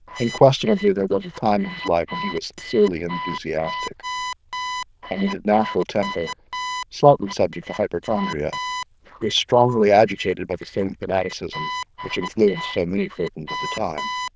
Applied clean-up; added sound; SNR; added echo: neural diffusion model UNIVERSE++.